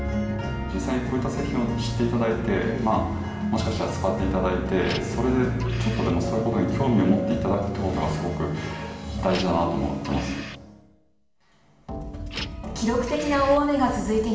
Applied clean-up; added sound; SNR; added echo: none; Printer; 13 dB; reverberation time 1.0 s.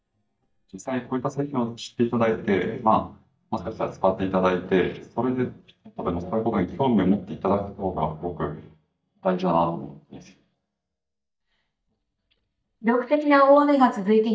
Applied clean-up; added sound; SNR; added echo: neural mask model DeepFilterNet 3.